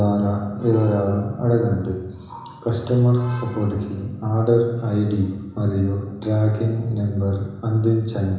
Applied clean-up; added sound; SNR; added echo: none; none; none; reverberation time 1.0 s.